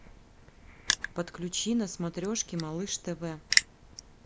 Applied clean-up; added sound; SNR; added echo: none; Crushing; 0 dB; none.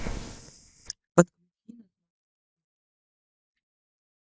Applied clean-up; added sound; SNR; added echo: neural mask model DeepFilterNet 3.